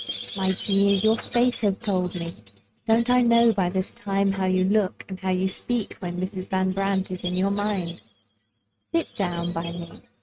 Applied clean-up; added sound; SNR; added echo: neural mask model RNNoise.